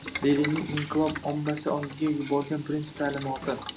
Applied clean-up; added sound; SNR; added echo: none; Boiling; 10 dB; none.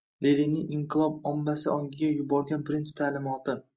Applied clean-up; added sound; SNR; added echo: none; none; none; none.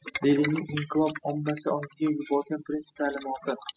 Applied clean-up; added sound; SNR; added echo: classical method spectral subtraction.